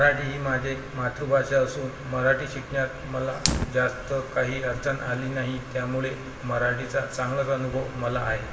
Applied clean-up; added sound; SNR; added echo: none; Fire; 12 dB; reverberation time 1.0 s.